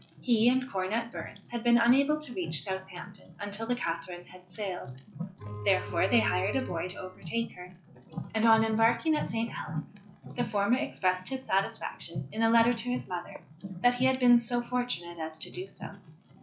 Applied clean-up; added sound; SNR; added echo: classical method log-MMSE.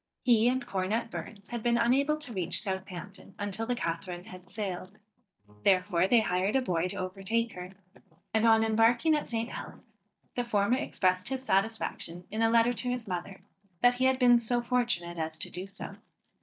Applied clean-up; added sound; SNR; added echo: neural mask model DeepFilterNet 3.